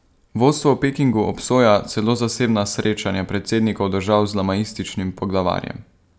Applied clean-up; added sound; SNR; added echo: none; none; none; none.